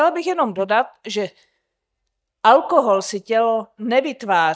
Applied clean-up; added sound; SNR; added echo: neural mask model DeepFilterNet 3.